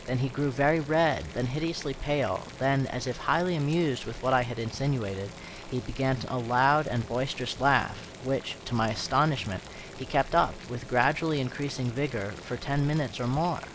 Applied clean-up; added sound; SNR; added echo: none; Boiling; 16 dB; none.